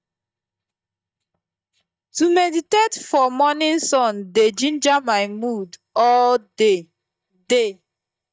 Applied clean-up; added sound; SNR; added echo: neural mask model DeepFilterNet 3.